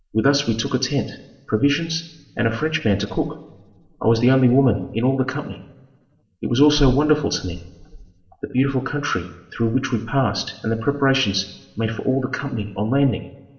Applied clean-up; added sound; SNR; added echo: none; none; none; reverberation time 1.2 s.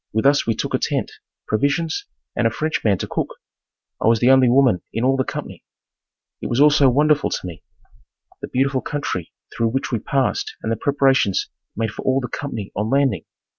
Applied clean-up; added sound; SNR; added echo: none; none; none; none.